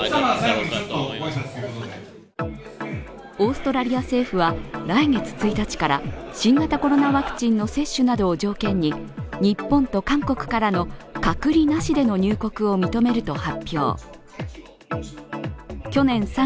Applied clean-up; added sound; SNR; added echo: none; none; none; none.